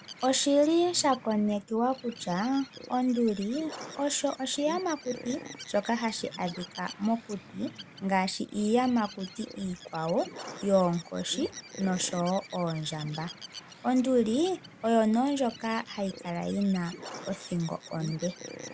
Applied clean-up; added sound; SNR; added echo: none; Bird; 16 dB; none.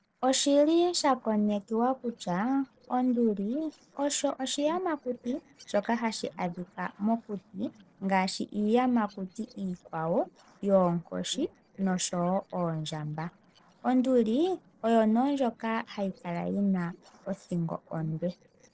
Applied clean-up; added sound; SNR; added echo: neural separator model SepFormer DNS4.